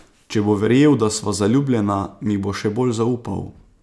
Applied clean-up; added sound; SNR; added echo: none; none; none; none.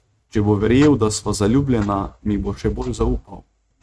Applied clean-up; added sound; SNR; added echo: neural mask model RNNoise.